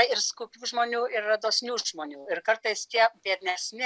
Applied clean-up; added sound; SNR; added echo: none; none; none; none.